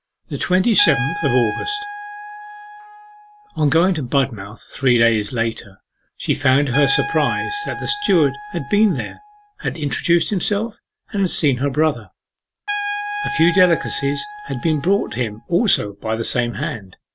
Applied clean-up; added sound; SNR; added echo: none; Trumpet; 10 dB; none.